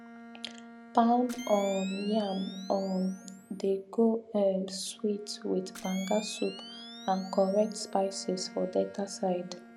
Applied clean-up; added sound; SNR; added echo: none; Bowed string instrument + Camera; 17 dB; none.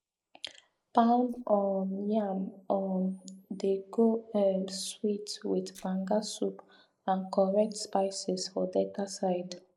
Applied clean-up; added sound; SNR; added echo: neural mask model Resemble Enhance denoiser.